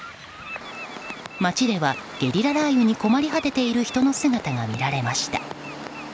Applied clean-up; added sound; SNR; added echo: none; Bird; 17 dB; none.